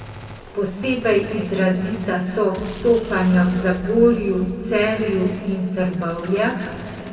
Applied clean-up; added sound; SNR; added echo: none; Gunshot, gunfire; 16 dB; reverberation time 2.2 s.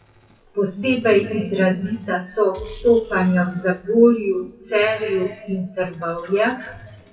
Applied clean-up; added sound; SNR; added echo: classical method WPE with log-MMSE.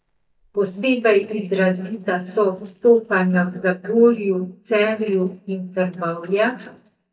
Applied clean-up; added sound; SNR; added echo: neural mask model DeepFilterNet 3.